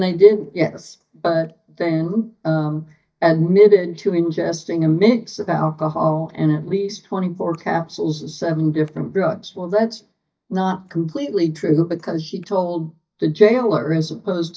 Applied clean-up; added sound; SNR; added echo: neural mask model DeepFilterNet 3.